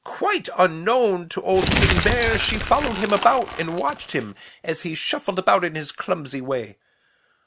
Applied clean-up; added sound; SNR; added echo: none; Crumpling, crinkling; 2 dB; none.